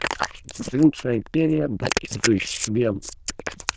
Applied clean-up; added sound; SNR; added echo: neural diffusion model UNIVERSE++.